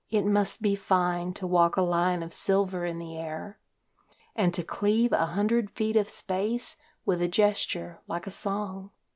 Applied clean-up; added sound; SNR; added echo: none; none; none; none.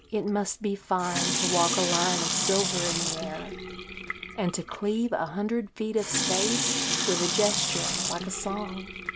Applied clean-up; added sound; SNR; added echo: none; Sink (filling or washing) / Water tap, faucet; 0 dB; none.